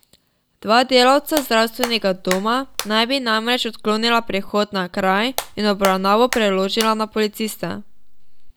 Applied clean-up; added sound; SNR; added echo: none; Hands; 13 dB; none.